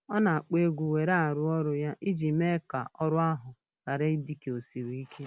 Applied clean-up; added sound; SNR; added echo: none; none; none; none.